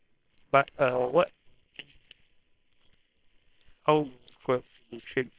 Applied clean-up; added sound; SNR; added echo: neural separator model SepFormer WHAM!.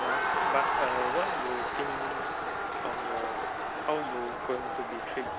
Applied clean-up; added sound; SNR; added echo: none; Crowd; -5 dB; none.